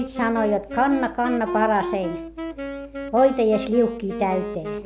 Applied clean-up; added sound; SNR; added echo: none; Wind instrument, woodwind instrument; 9 dB; none.